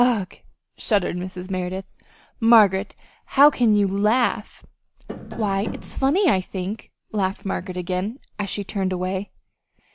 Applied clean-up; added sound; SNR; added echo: none; Tap; 10 dB; none.